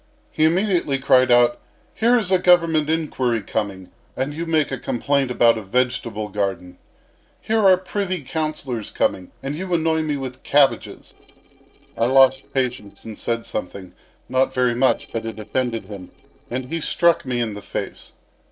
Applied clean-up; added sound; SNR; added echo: neural separator model SepFormer DNS4.